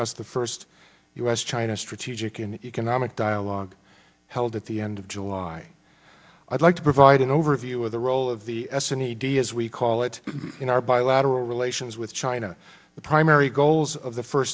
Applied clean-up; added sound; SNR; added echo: none; none; none; none.